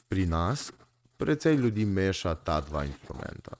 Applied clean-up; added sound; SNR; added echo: neural mask model RNNoise.